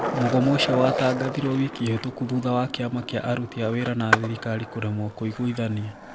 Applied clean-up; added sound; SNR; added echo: none; Skateboard; 6 dB; none.